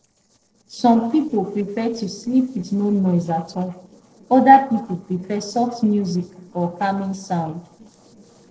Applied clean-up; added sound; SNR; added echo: neural separator model SepFormer DNS4.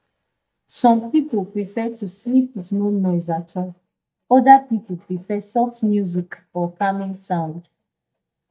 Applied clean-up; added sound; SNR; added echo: neural mask model DeepFilterNet 3.